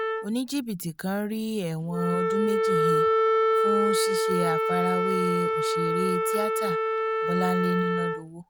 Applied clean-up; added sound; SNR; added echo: none; Wind instrument, woodwind instrument; -4 dB; none.